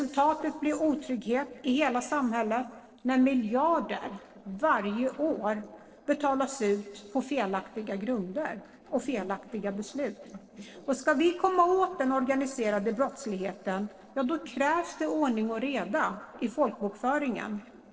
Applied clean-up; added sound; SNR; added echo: neural separator model SepFormer DNS4.